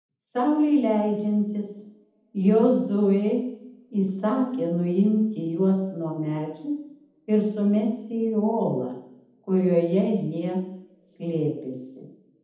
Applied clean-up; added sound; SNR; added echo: none; none; none; reverberation time 0.8 s.